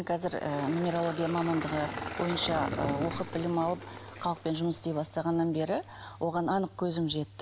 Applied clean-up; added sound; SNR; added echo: none; Engine; 9 dB; none.